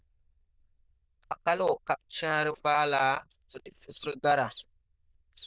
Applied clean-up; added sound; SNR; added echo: neural diffusion model UNIVERSE++.